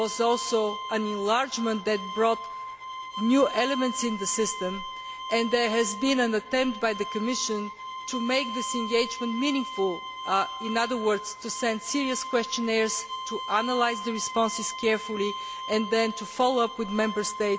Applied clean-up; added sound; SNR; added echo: none; Bowed string instrument; 9 dB; none.